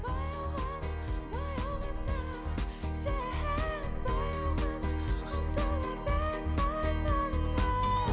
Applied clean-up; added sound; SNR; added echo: none; none; none; none.